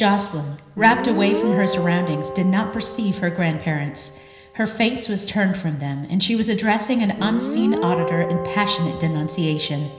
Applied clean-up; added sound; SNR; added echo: none; Guitar; 8 dB; reverberation time 0.9 s.